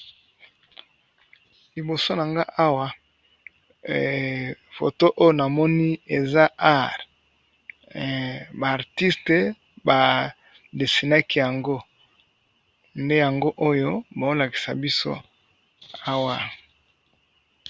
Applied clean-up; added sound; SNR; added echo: none; none; none; none.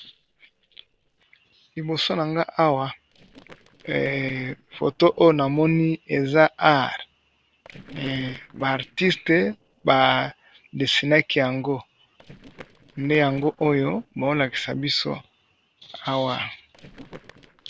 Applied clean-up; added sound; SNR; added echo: neural separator model SepFormer DNS4.